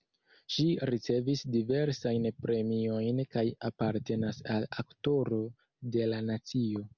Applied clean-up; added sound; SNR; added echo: none; none; none; none.